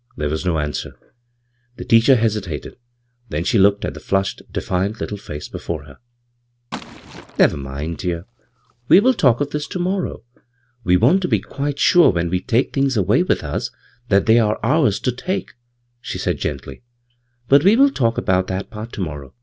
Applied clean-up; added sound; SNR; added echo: none; Liquid; 19 dB; none.